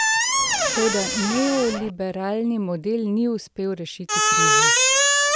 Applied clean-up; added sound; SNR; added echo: none; Squeak; -3 dB; none.